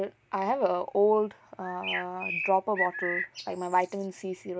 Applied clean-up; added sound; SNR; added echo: none; Bird; 6 dB; none.